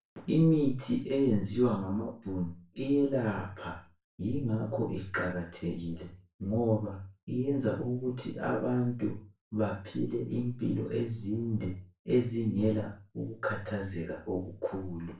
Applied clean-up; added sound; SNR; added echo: none; none; none; reverberation time 0.3 s.